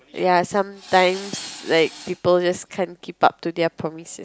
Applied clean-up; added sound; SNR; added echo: none; Tools; 17 dB; none.